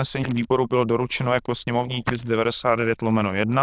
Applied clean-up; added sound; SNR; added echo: neural diffusion model UNIVERSE++.